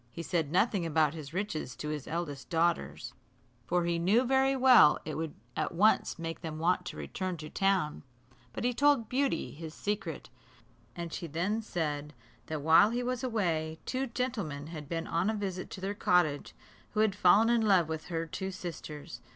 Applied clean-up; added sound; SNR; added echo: none; none; none; none.